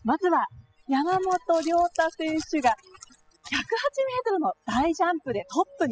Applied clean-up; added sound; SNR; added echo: classical method spectral subtraction.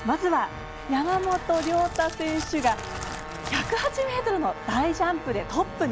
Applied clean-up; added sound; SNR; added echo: none; Crackle + Brass instrument; 12 dB; none.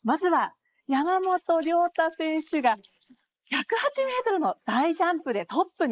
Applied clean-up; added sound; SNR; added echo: neural mask model Resemble Enhance denoiser.